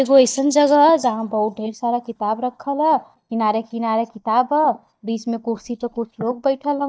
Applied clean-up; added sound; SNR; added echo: neural mask model DeepFilterNet 3.